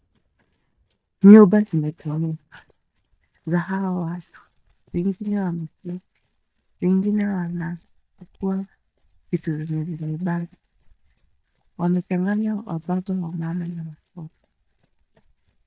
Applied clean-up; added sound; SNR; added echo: neural mask model DeepFilterNet 3.